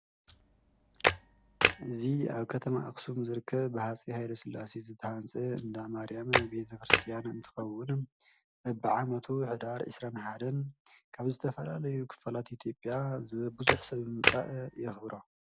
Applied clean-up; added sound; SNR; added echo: none; Camera; -5 dB; none.